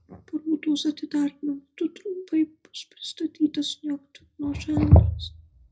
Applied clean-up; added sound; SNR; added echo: none; none; none; reverberation time 0.4 s.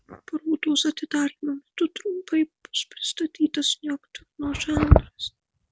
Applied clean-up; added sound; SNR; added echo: none; none; none; none.